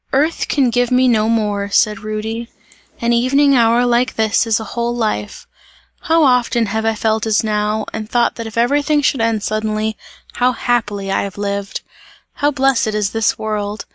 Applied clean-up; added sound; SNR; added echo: neural mask model Resemble Enhance denoiser.